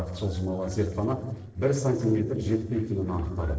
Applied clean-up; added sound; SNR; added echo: neural separator model SepFormer DNS4.